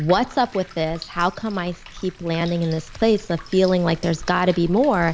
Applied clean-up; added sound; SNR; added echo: none; Drip + Car; 17 dB; none.